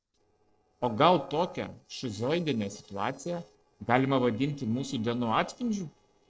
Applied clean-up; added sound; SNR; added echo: neural separator model SepFormer DNS4.